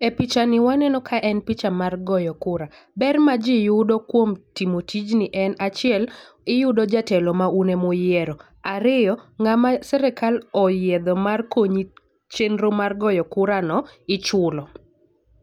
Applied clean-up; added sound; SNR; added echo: none; none; none; none.